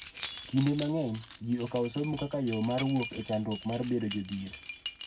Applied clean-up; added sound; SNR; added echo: none; Keys jangling; -3 dB; reverberation time 0.4 s.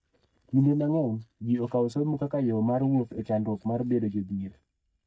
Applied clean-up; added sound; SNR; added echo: neural mask model DeepFilterNet 3.